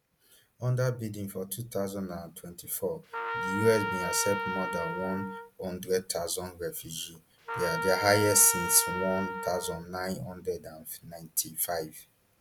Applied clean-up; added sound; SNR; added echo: none; Trumpet; 4 dB; none.